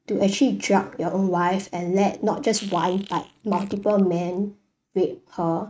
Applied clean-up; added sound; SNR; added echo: neural mask model RNNoise.